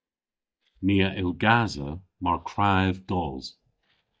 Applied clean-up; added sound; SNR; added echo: neural mask model DeepFilterNet 3.